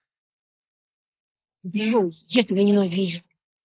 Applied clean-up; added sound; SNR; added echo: neural mask model Resemble Enhance denoiser.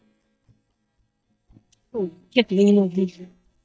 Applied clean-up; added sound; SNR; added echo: neural mask model DeepFilterNet 3.